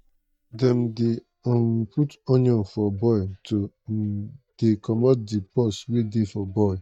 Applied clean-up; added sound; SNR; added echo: neural mask model DeepFilterNet 3.